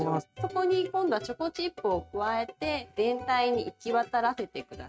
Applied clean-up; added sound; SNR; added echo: neural mask model RNNoise.